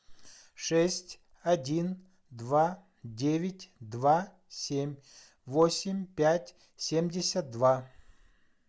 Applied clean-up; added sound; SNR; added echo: none; none; none; none.